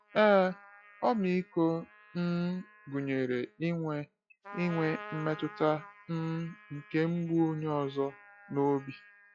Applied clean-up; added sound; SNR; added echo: classical method log-MMSE.